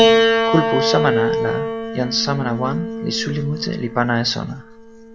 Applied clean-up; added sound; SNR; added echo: none; Piano; -2 dB; none.